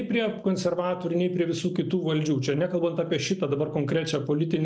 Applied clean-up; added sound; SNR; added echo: none; none; none; none.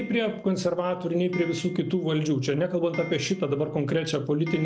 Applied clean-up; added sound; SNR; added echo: none; Clock; 18 dB; none.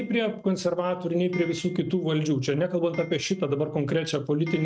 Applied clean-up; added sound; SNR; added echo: neural mask model RNNoise.